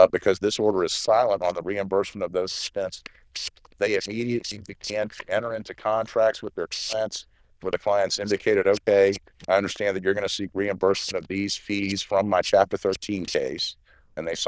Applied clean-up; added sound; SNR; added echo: neural diffusion model UNIVERSE++.